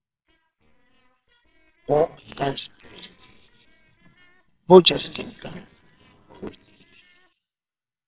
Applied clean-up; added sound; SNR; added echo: neural separator model SepFormer WHAMR!.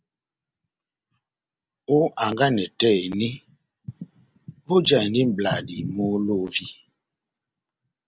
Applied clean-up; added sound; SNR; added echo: none; none; none; none.